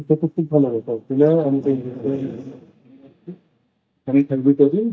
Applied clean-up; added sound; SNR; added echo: neural mask model DeepFilterNet 3.